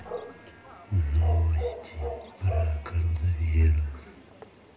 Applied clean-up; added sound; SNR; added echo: none; Bark / Chatter / Chirp, tweet / Livestock, farm animals, working animals; 13 dB; reverberation time 0.2 s.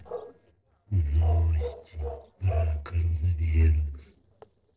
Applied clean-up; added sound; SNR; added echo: neural separator model SepFormer DNS4.